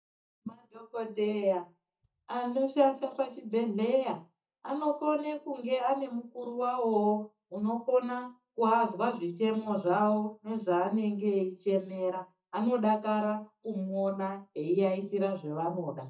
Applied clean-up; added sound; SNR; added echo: neural mask model DeepFilterNet 3.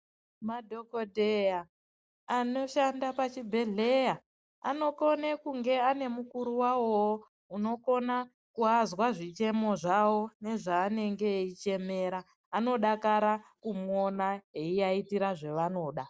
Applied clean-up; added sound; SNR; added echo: none; none; none; none.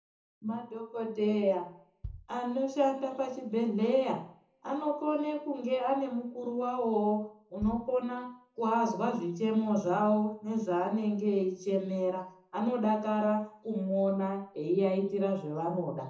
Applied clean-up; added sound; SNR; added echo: none; Bass drum; 20 dB; reverberation time 0.6 s.